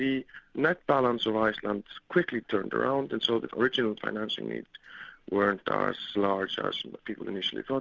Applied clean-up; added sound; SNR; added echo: none; none; none; none.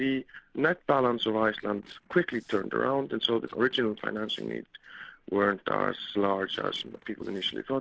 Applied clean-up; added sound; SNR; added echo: neural separator model SepFormer DNS4.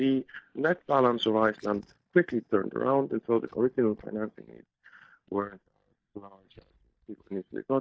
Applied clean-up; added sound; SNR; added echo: neural mask model DeepFilterNet 3.